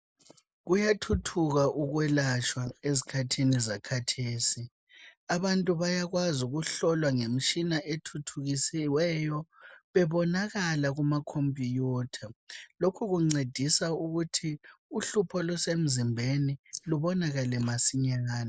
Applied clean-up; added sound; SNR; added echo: neural mask model Resemble Enhance denoiser.